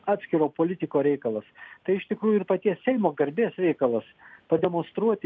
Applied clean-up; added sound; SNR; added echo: none; none; none; none.